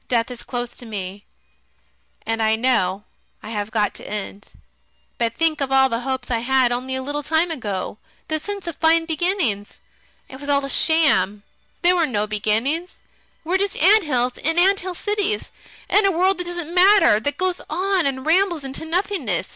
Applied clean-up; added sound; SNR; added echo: none; none; none; none.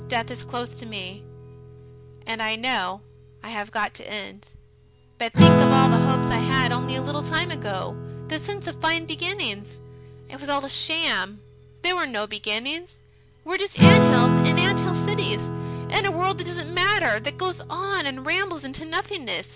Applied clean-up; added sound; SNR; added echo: none; Acoustic guitar / Strum; -3 dB; none.